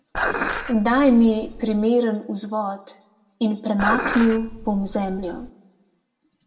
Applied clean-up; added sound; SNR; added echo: none; Dishes, pots, and pans; 6 dB; reverberation time 0.7 s.